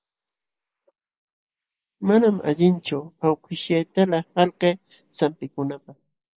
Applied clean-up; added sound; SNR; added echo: neural mask model Resemble Enhance denoiser.